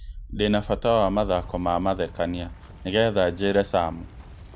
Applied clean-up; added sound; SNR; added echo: none; Wind; 14 dB; none.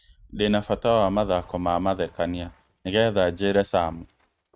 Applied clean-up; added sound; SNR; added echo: neural mask model RNNoise.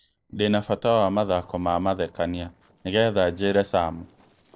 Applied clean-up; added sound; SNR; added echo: neural separator model SepFormer DNS4.